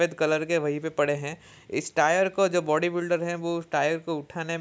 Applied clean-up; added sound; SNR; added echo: none; none; none; none.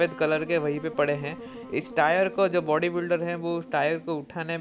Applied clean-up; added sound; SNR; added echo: none; Wind instrument, woodwind instrument; 16 dB; none.